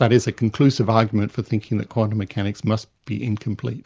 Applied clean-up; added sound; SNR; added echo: none; none; none; none.